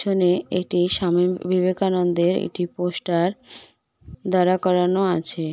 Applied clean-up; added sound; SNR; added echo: none; none; none; none.